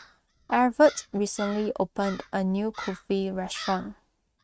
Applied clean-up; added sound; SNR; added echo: neural mask model RNNoise.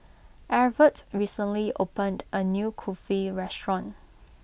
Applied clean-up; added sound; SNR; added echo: none; none; none; none.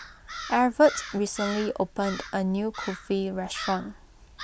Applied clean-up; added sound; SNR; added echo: none; Crow; 13 dB; none.